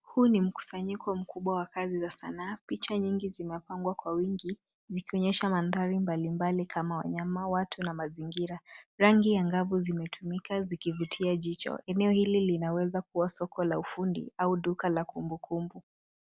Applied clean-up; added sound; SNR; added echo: none; none; none; none.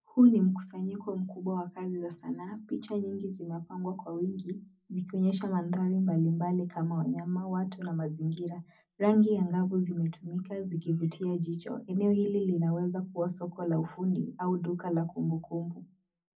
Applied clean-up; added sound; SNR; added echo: none; none; none; reverberation time 0.4 s.